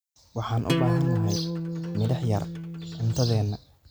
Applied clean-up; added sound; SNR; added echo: none; Acoustic guitar; 2 dB; none.